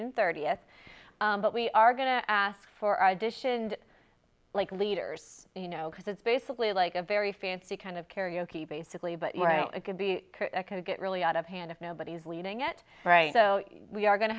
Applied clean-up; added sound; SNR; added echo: none; none; none; none.